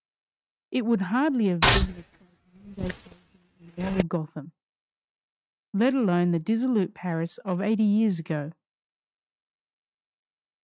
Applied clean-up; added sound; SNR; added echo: neural mask model RNNoise.